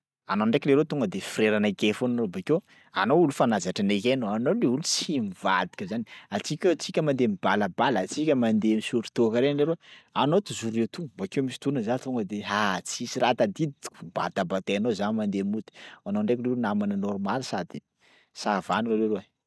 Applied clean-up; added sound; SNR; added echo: none; none; none; none.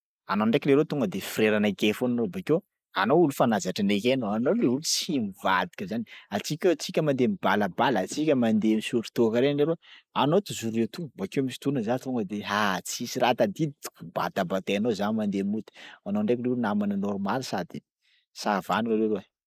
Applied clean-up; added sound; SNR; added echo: neural mask model Resemble Enhance denoiser.